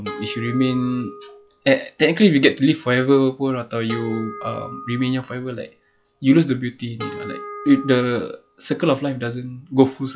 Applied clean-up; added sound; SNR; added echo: classical method log-MMSE.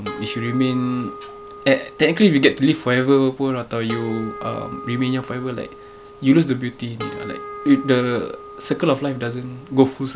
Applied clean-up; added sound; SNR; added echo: none; Harp; 15 dB; none.